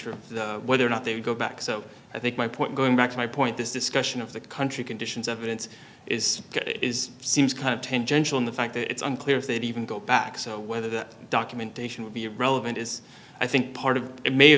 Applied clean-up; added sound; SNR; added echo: none; none; none; none.